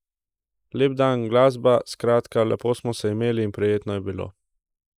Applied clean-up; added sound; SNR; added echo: neural mask model Resemble Enhance denoiser.